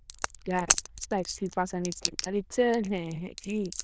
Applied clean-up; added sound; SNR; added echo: neural diffusion model UNIVERSE++.